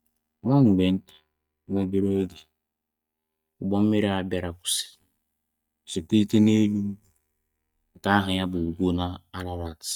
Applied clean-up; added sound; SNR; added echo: neural mask model DeepFilterNet 3.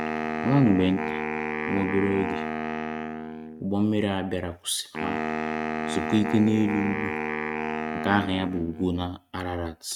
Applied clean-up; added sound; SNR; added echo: neural mask model RNNoise.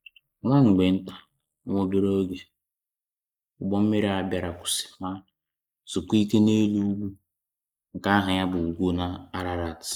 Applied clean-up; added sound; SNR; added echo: neural mask model Resemble Enhance denoiser.